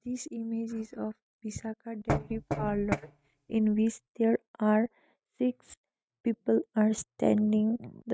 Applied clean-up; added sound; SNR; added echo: neural mask model RNNoise.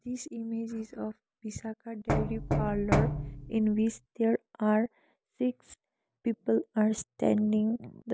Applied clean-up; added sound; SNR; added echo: none; Knock; 0 dB; none.